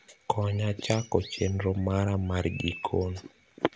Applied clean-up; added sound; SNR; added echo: none; Chirp, tweet; 19 dB; none.